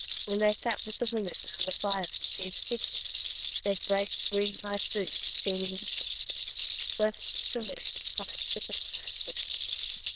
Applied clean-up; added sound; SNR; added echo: neural diffusion model UNIVERSE++.